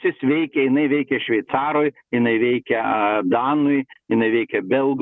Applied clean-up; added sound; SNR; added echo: none; none; none; none.